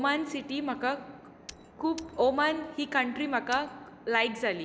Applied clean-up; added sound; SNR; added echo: none; Shatter; 19 dB; none.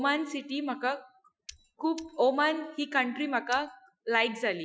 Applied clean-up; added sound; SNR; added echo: classical method Wiener filter.